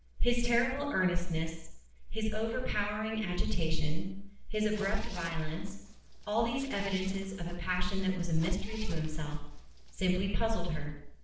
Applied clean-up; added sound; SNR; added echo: neural separator model SepFormer DNS4.